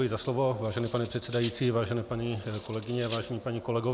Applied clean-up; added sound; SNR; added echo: none; Cutlery, silverware; 18 dB; none.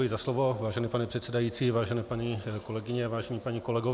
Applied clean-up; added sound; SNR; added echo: none; none; none; none.